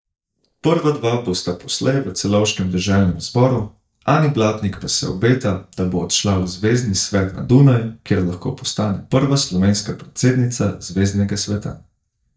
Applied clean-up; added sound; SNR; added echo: neural mask model DeepFilterNet 3.